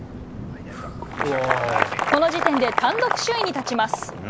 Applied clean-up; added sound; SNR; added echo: none; none; none; none.